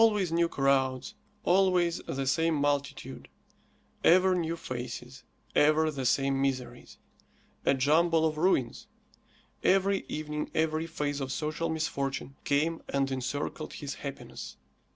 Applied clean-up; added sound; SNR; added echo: none; none; none; none.